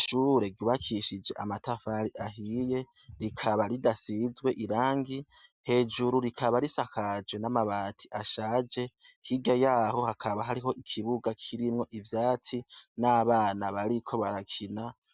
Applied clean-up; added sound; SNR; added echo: none; none; none; none.